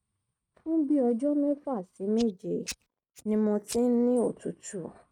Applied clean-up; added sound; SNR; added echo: neural mask model RNNoise.